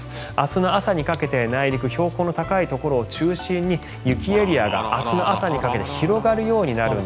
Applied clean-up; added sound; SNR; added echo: none; Bowed string instrument; 15 dB; none.